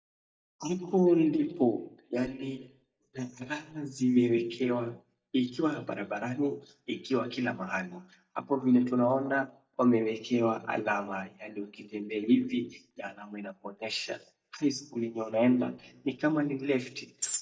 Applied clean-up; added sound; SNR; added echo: neural mask model DeepFilterNet 3.